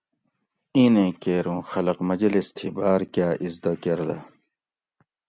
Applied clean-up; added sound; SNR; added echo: none; none; none; none.